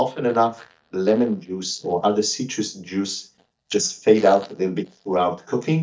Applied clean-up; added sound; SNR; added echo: neural mask model DeepFilterNet 3.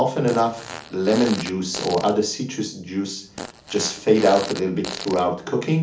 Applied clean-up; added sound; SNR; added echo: none; Fart; 13 dB; reverberation time 0.4 s.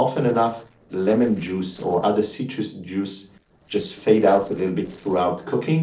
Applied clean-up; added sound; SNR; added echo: neural separator model SepFormer DNS4.